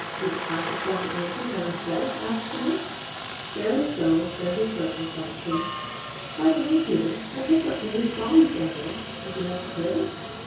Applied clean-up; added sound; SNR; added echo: none; Aircraft; 8 dB; reverberation time 0.6 s.